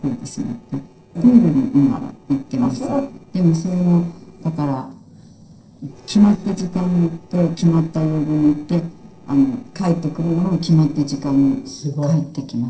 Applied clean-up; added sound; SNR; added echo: neural separator model SepFormer DNS4.